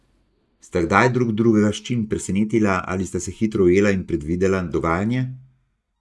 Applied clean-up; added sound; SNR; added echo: neural mask model DeepFilterNet 3.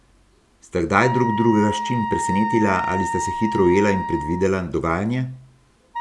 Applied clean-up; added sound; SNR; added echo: none; Wind instrument, woodwind instrument; 6 dB; none.